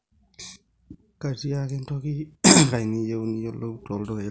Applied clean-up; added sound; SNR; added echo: none; none; none; none.